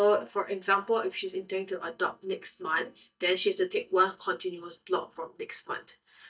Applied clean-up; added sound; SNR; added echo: neural mask model DeepFilterNet 3.